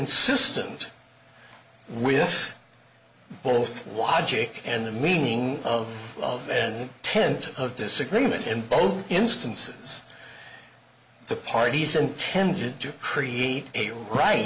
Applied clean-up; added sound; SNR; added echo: none; none; none; none.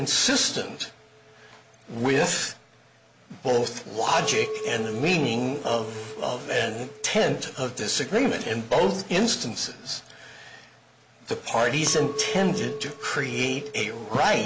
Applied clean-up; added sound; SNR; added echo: none; Chink, clink; 13 dB; none.